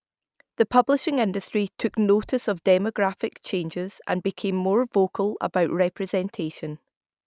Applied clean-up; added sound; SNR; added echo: none; none; none; none.